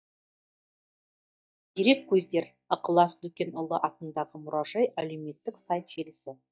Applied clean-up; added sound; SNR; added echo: neural mask model DeepFilterNet 3.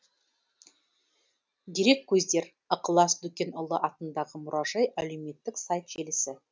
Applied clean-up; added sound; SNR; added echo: none; none; none; none.